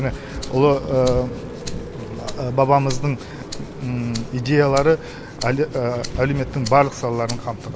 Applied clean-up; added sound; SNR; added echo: none; Rattle (instrument) + Thunder / Rain; 11 dB; none.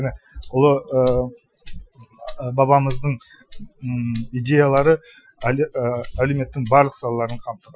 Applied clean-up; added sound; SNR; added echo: classical method Wiener filter.